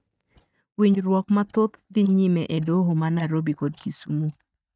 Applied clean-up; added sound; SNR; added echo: neural mask model DeepFilterNet 3.